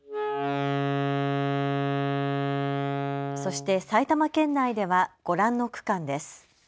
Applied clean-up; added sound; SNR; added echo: none; Wind instrument, woodwind instrument; 1 dB; none.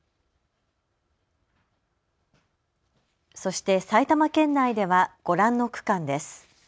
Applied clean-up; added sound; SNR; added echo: none; none; none; none.